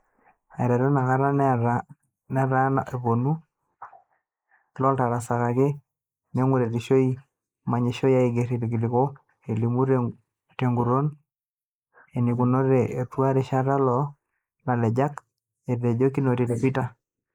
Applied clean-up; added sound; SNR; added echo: neural mask model Resemble Enhance denoiser.